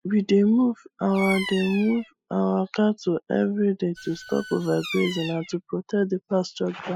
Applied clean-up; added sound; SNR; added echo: classical method spectral subtraction.